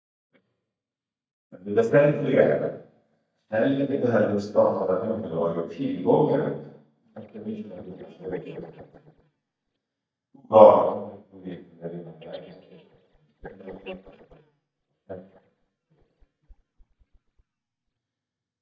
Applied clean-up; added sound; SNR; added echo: neural mask model DeepFilterNet 3.